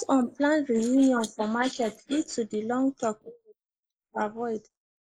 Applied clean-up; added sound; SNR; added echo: neural mask model Resemble Enhance denoiser.